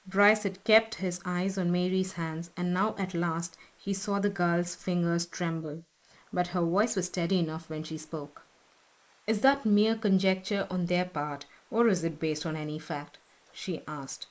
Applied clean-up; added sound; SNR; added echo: neural mask model Resemble Enhance denoiser.